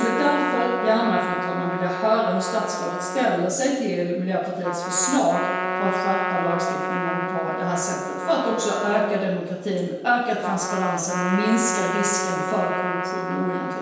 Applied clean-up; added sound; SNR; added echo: none; Trumpet; 4 dB; reverberation time 1.2 s.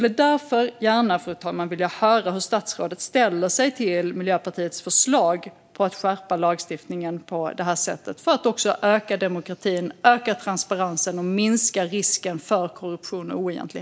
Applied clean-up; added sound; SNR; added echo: none; none; none; none.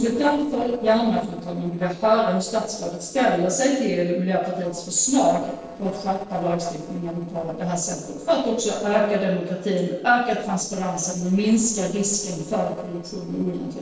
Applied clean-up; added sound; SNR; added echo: neural separator model SepFormer DNS4.